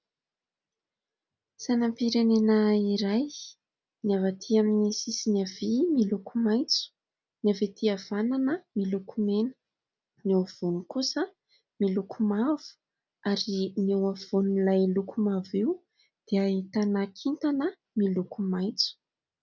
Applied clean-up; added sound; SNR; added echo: none; none; none; none.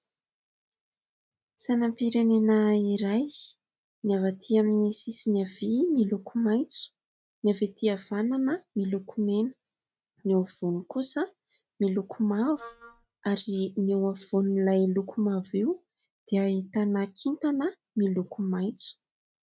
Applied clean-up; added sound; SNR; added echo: neural mask model RNNoise.